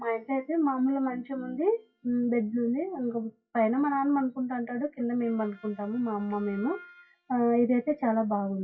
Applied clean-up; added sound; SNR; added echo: classical method WPE with log-MMSE.